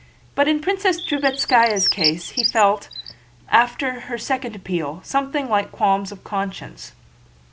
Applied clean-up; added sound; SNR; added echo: none; Bird; 5 dB; none.